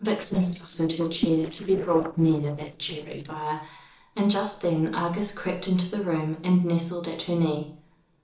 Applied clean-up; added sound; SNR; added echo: neural separator model SepFormer DNS4.